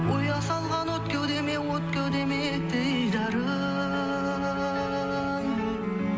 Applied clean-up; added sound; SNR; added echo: none; none; none; none.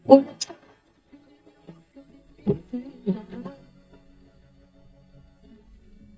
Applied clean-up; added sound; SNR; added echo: neural mask model DeepFilterNet 3.